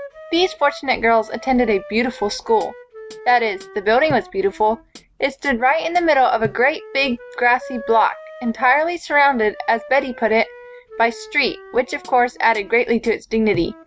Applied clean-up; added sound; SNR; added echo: none; Wind instrument, woodwind instrument + Hi-hat; 19 dB; none.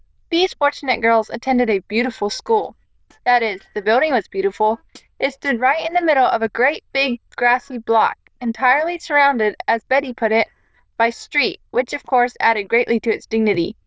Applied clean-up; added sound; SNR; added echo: neural diffusion model UNIVERSE++.